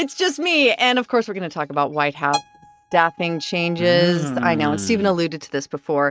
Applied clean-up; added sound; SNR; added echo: neural mask model RNNoise.